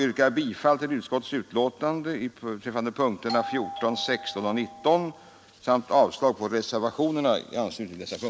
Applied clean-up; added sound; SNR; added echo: none; Doorbell; 12 dB; none.